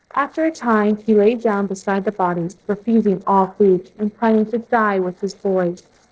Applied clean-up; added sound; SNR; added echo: neural separator model SepFormer DNS4.